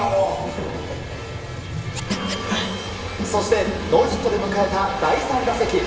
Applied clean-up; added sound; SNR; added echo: none; Scratching (performance technique); 13 dB; reverberation time 1.2 s.